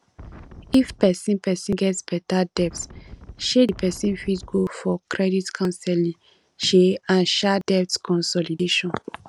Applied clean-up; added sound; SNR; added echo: none; Wind; 19 dB; none.